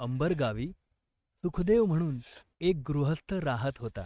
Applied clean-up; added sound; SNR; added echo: neural mask model RNNoise.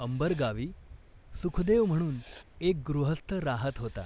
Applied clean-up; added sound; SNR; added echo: none; Writing + Waves, surf; 17 dB; none.